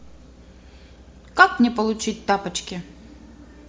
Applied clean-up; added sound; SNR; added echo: none; none; none; none.